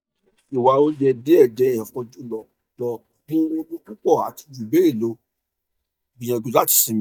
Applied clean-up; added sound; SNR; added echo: neural mask model DeepFilterNet 3.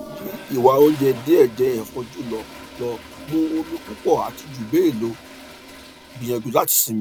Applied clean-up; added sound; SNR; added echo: none; Toilet flush; 18 dB; none.